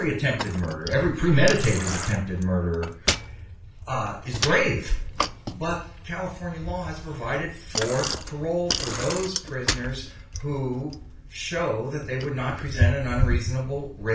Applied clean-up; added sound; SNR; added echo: none; Bicycle; 4 dB; reverberation time 0.3 s.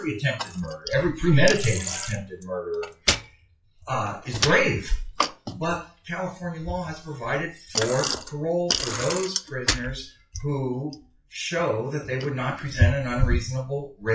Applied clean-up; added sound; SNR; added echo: classical method WPE with log-MMSE.